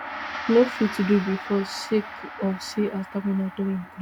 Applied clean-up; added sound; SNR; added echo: none; Gong; 11 dB; none.